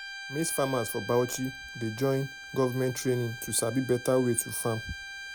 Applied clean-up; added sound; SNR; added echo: none; Bowed string instrument; 12 dB; none.